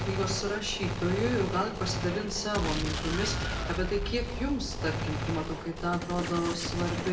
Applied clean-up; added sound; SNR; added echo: none; Gunshot, gunfire; 2 dB; reverberation time 0.5 s.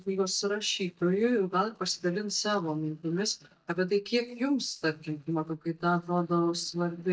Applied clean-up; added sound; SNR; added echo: neural mask model DeepFilterNet 3.